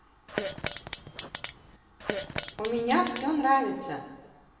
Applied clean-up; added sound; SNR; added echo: none; Fart; 4 dB; reverberation time 1.3 s.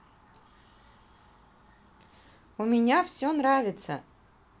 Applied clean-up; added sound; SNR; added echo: none; none; none; none.